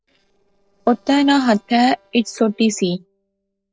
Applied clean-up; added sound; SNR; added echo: neural separator model SepFormer DNS4.